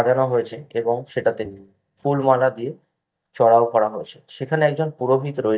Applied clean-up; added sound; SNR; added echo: neural mask model DeepFilterNet 3.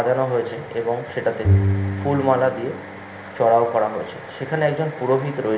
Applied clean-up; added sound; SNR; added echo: none; Bowed string instrument; 3 dB; reverberation time 0.8 s.